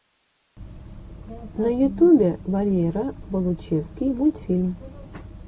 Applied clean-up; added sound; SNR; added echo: none; none; none; none.